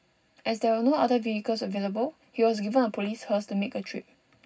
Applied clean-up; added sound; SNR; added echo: none; none; none; reverberation time 0.4 s.